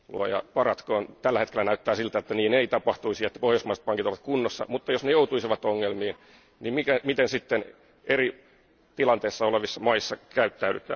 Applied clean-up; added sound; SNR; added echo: none; none; none; none.